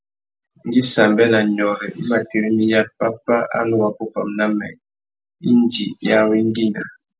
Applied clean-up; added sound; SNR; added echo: none; none; none; none.